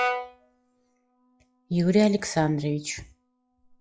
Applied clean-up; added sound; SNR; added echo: classical method log-MMSE.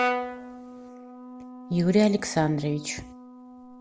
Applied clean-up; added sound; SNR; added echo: none; Brass instrument; 7 dB; none.